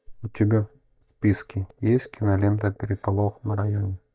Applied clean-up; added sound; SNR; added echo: neural mask model DeepFilterNet 3.